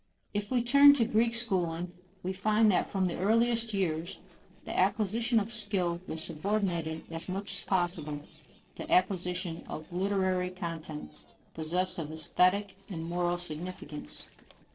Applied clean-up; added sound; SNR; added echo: neural separator model SepFormer DNS4.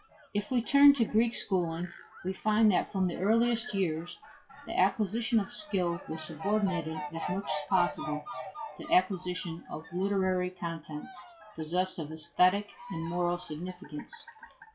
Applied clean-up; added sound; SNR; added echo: classical method WPE with log-MMSE.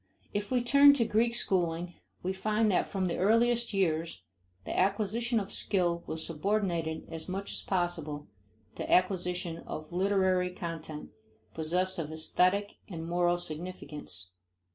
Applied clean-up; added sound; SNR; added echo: none; none; none; none.